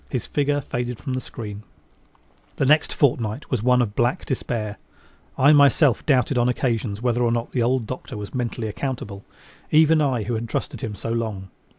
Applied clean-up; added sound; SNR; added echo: none; none; none; none.